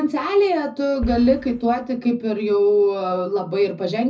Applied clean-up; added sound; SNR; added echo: none; Boom; 13 dB; reverberation time 0.4 s.